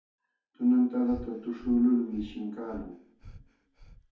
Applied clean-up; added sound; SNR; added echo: none; Breathing; 19 dB; reverberation time 0.6 s.